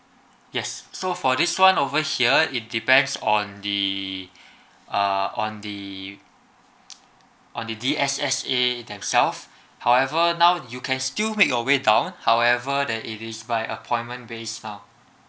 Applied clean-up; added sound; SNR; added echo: none; none; none; none.